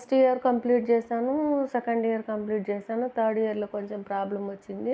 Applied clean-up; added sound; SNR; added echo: none; none; none; none.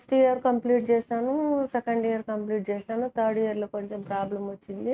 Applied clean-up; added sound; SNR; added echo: neural mask model RNNoise.